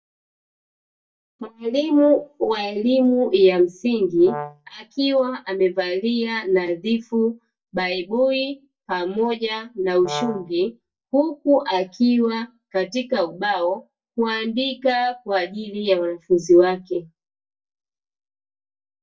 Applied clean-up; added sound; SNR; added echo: neural mask model DeepFilterNet 3.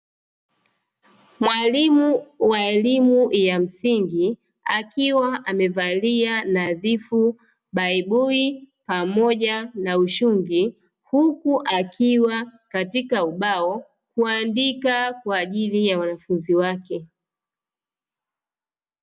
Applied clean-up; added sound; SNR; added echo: none; none; none; none.